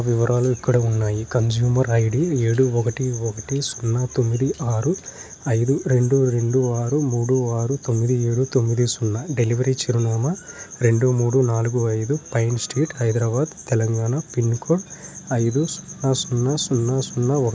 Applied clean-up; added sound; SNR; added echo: none; none; none; none.